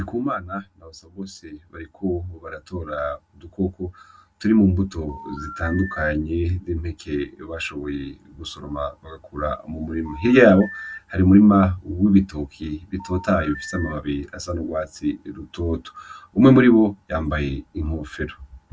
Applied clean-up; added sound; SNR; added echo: none; Telephone; 14 dB; none.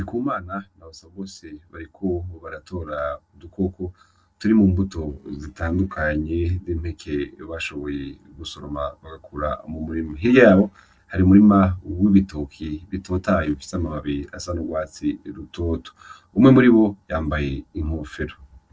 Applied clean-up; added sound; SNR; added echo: neural separator model SepFormer DNS4.